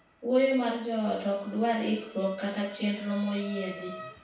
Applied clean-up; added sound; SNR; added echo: none; Motor vehicle (road) / Siren; 19 dB; reverberation time 0.6 s.